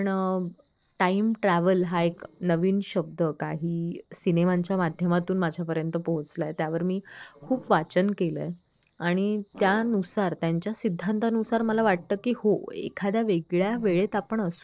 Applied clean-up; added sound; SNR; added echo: neural separator model SepFormer DNS4.